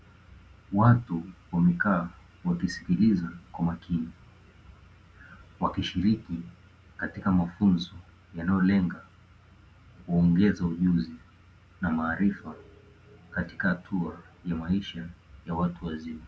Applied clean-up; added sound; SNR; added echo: none; none; none; none.